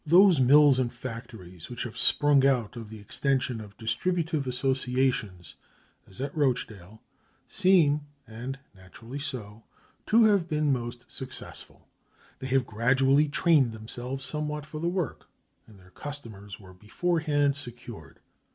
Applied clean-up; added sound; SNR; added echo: none; none; none; none.